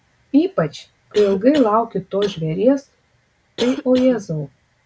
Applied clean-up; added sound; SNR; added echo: none; Cough; 16 dB; none.